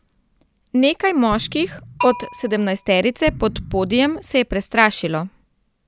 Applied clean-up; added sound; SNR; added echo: none; Explosion + Bell; 13 dB; none.